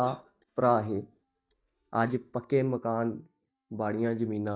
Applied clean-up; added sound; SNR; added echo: neural mask model DeepFilterNet 3.